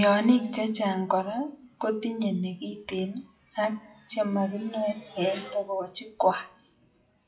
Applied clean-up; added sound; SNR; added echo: classical method WPE with log-MMSE.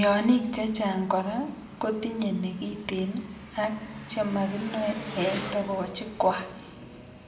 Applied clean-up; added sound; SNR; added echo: none; Engine; 14 dB; reverberation time 0.9 s.